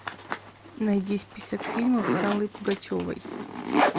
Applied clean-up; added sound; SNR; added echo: none; Zipper (clothing); 2 dB; none.